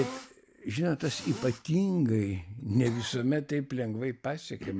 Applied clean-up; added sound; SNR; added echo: none; Cough; 16 dB; none.